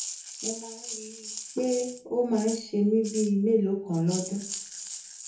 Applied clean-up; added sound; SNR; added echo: none; Rattle (instrument); 11 dB; reverberation time 0.6 s.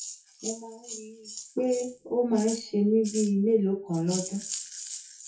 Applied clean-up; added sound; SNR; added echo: classical method WPE with log-MMSE.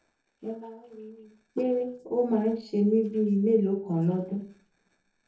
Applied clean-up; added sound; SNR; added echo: neural separator model SepFormer DNS4.